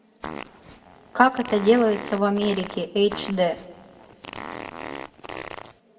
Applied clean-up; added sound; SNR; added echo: none; Fart; 13 dB; reverberation time 1.0 s.